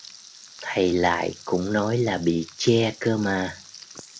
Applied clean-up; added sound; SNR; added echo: none; Frying (food); 20 dB; none.